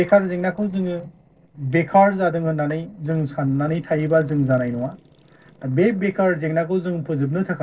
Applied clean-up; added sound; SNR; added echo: neural separator model SepFormer DNS4.